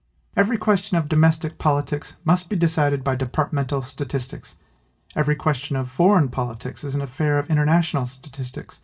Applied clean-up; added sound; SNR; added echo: none; none; none; reverberation time 0.2 s.